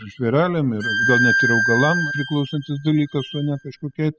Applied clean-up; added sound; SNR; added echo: classical method spectral subtraction.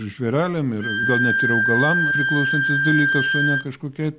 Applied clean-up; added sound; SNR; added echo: none; Bowed string instrument; -2 dB; none.